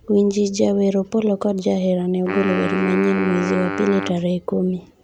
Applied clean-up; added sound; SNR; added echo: none; Wind instrument, woodwind instrument; 8 dB; none.